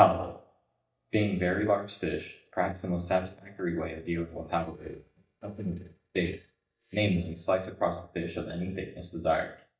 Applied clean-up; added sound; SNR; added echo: neural mask model DeepFilterNet 3.